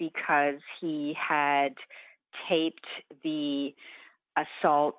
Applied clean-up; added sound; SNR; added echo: none; none; none; none.